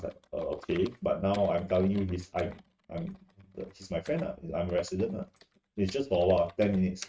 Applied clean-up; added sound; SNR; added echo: neural mask model RNNoise.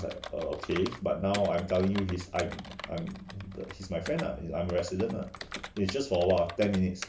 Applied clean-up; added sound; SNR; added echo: none; Computer keyboard; 13 dB; none.